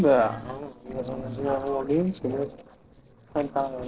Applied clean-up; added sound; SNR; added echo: neural separator model SepFormer DNS4.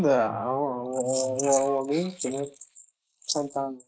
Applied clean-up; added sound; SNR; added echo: neural mask model Resemble Enhance denoiser.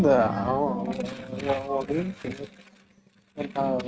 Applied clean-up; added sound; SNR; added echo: neural mask model RNNoise.